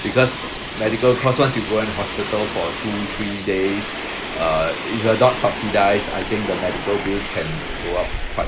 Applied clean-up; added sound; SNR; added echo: none; Subway, metro, underground; 7 dB; none.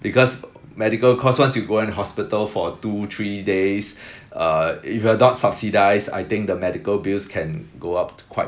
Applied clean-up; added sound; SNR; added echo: none; none; none; none.